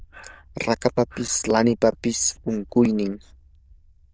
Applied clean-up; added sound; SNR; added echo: neural diffusion model UNIVERSE++.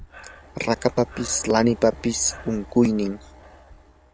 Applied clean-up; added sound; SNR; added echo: none; Breathing; 19 dB; none.